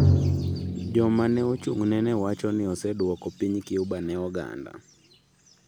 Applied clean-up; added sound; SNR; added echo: none; Drum; 3 dB; none.